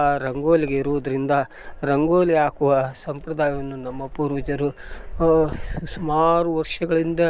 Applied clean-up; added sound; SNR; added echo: none; Wind; 14 dB; none.